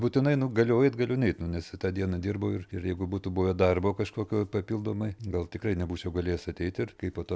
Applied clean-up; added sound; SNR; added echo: none; none; none; none.